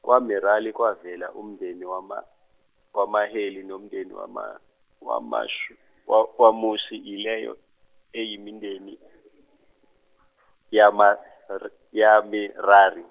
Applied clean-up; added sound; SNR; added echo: none; none; none; none.